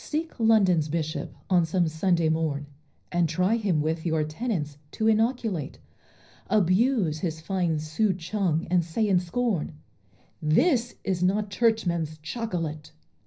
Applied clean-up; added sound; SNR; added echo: none; none; none; reverberation time 0.5 s.